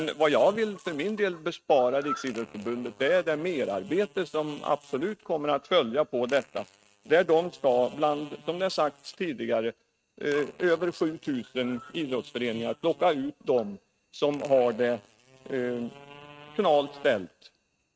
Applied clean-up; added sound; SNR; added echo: neural mask model RNNoise.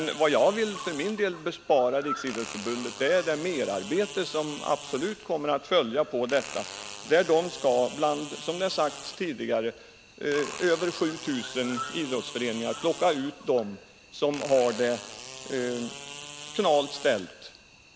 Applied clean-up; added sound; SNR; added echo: none; Cricket + Fart; 13 dB; none.